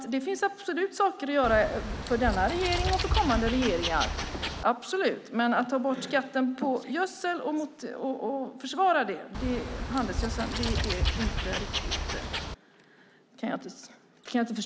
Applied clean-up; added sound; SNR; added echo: none; Wild animals; 1 dB; none.